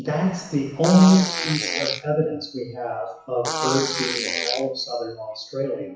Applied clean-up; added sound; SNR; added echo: classical method WPE with log-MMSE.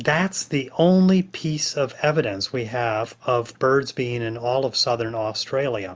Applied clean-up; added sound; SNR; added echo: none; none; none; none.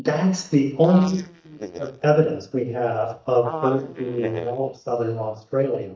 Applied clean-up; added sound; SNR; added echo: neural mask model DeepFilterNet 3.